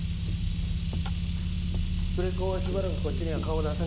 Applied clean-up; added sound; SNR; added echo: none; Car; -5 dB; none.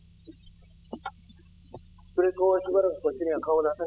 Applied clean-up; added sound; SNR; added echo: classical method spectral subtraction.